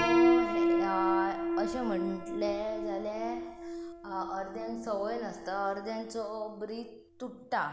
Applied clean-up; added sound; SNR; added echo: none; Piano; -3 dB; none.